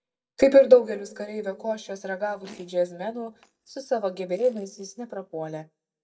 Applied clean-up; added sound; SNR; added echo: neural mask model DeepFilterNet 3.